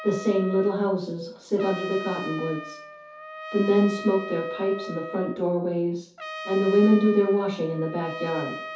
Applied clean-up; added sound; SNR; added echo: none; Trumpet; 13 dB; reverberation time 0.5 s.